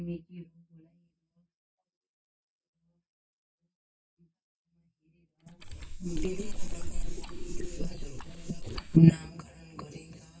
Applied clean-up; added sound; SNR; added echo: neural mask model DeepFilterNet 3.